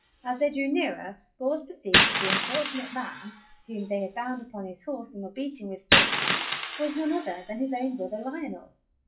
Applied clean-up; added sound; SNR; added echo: classical method WPE with log-MMSE.